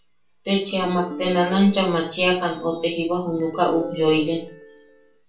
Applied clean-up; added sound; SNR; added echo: none; Ringtone; 14 dB; reverberation time 0.3 s.